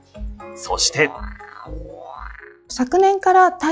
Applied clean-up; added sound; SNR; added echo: classical method log-MMSE.